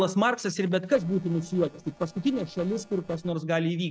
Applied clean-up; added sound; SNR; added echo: neural separator model SepFormer DNS4.